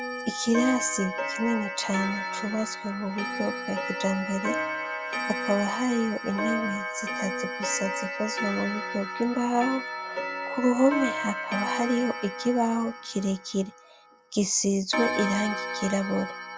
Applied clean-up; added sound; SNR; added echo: none; Clock; 4 dB; none.